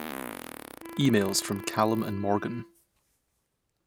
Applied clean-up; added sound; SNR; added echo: none; Fart + Wind instrument, woodwind instrument; 12 dB; none.